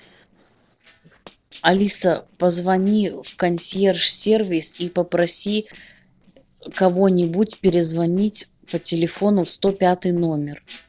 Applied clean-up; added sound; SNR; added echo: neural separator model SepFormer DNS4.